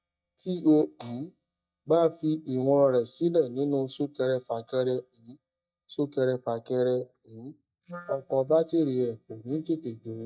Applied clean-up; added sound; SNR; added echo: neural mask model DeepFilterNet 3.